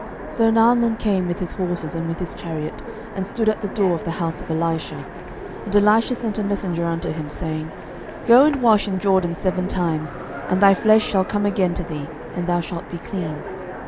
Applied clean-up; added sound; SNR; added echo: none; Train; 11 dB; none.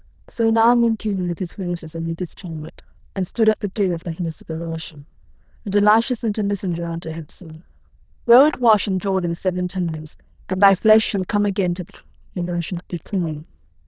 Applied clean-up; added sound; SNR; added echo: neural diffusion model UNIVERSE++.